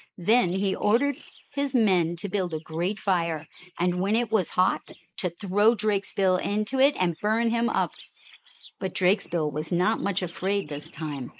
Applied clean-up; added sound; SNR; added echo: neural mask model Resemble Enhance denoiser.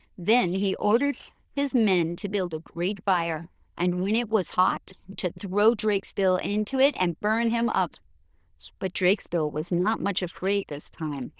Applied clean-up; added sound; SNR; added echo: neural diffusion model UNIVERSE++.